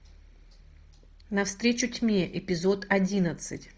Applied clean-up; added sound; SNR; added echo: none; none; none; none.